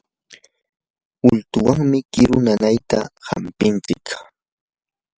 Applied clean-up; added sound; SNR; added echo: none; none; none; none.